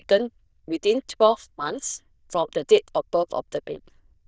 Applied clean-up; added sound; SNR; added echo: neural diffusion model UNIVERSE++.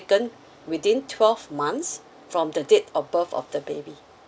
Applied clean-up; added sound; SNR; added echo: none; none; none; none.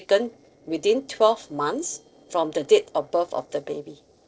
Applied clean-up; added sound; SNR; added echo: neural separator model SepFormer DNS4.